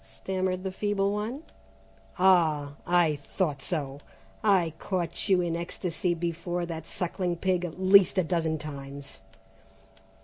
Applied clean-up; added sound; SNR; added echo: none; none; none; none.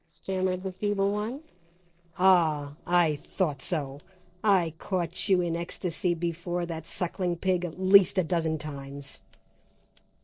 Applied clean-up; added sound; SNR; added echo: neural separator model SepFormer DNS4.